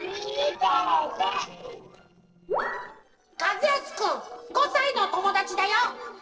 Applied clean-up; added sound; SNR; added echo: neural separator model SepFormer DNS4.